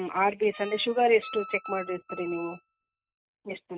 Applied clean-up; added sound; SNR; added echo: neural mask model RNNoise.